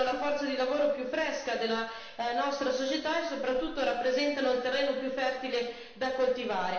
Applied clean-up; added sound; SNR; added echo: none; Bowed string instrument; 20 dB; reverberation time 0.9 s.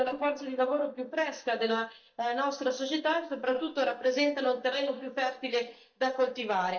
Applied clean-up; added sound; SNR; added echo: neural mask model DeepFilterNet 3.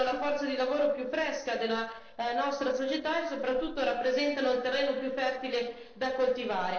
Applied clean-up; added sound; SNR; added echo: neural separator model SepFormer DNS4.